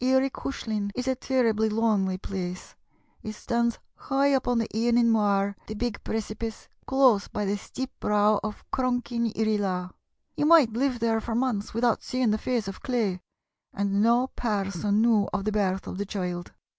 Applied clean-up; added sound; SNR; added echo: none; none; none; none.